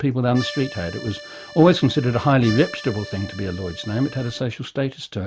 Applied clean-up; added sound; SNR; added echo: none; Accordion; 15 dB; none.